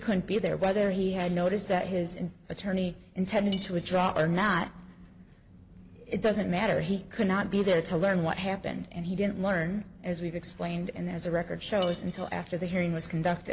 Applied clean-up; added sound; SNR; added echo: none; Cutlery, silverware / Dishes, pots, and pans; 17 dB; none.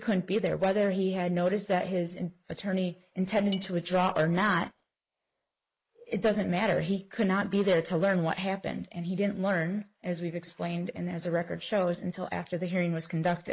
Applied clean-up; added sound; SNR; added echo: neural mask model Resemble Enhance denoiser.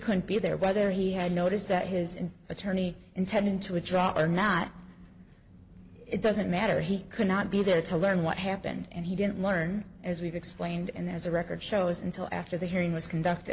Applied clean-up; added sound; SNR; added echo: none; none; none; none.